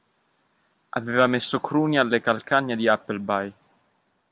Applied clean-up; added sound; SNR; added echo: none; none; none; none.